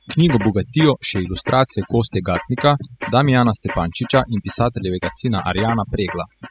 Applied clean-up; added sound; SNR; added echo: classical method spectral subtraction.